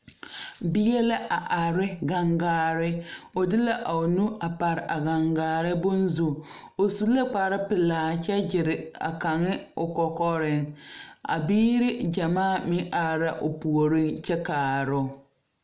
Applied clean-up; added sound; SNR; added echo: none; none; none; none.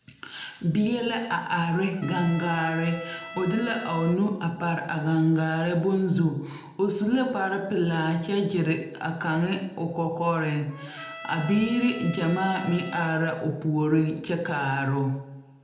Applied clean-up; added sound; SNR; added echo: none; Trumpet; 15 dB; reverberation time 0.7 s.